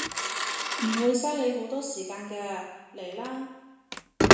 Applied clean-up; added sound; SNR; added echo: none; Telephone; -3 dB; reverberation time 1.0 s.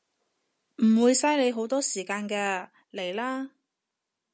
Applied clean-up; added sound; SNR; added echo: none; none; none; none.